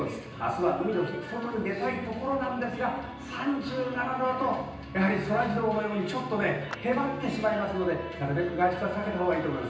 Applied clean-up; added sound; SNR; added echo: none; Clapping; 19 dB; reverberation time 0.9 s.